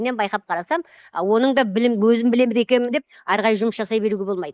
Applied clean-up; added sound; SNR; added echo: neural mask model Resemble Enhance denoiser.